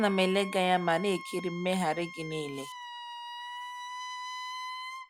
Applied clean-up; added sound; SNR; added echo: none; Wind instrument, woodwind instrument; 10 dB; none.